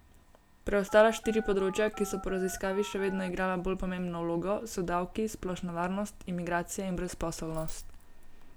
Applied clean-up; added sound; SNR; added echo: none; Telephone; 13 dB; none.